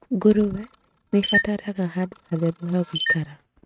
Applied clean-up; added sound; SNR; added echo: neural mask model RNNoise.